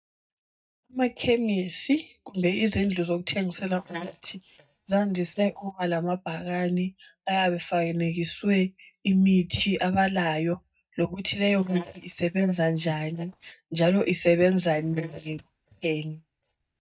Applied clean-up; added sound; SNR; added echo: neural mask model DeepFilterNet 3.